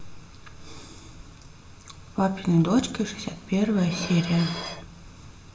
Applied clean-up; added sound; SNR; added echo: none; Dishes, pots, and pans; 14 dB; reverberation time 1.1 s.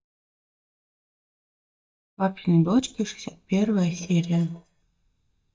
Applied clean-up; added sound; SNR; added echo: neural mask model DeepFilterNet 3.